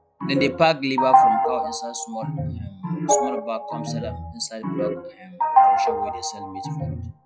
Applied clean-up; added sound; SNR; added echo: classical method log-MMSE.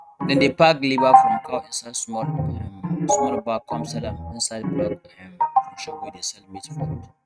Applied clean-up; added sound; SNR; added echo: neural mask model RNNoise.